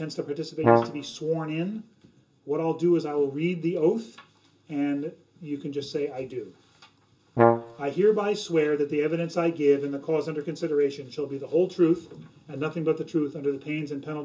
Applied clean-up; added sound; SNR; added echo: none; Brass instrument; -2 dB; reverberation time 0.2 s.